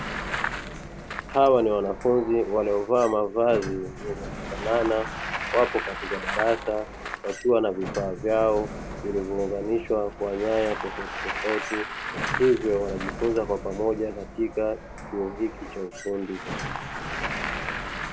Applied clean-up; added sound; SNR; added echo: none; Bicycle + Sliding door; 8 dB; none.